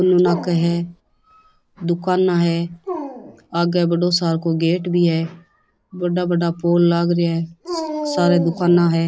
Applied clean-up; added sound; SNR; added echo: none; Dog; 13 dB; none.